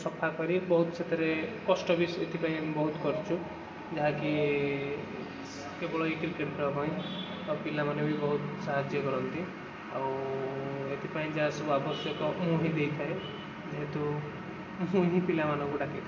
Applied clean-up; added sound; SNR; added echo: none; none; none; reverberation time 0.8 s.